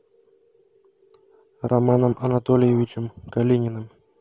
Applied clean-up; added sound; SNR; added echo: none; none; none; none.